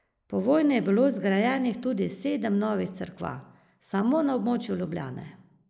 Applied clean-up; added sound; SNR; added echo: neural mask model Resemble Enhance denoiser.